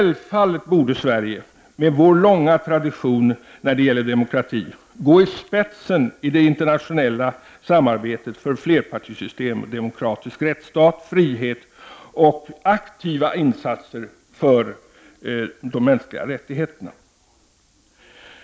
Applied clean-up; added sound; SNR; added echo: none; none; none; none.